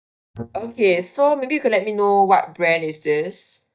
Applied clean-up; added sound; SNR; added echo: neural mask model DeepFilterNet 3.